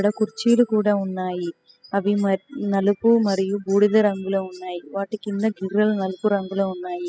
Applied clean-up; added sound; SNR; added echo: classical method spectral subtraction.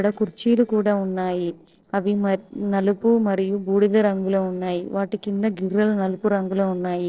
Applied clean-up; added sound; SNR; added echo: neural separator model SepFormer DNS4.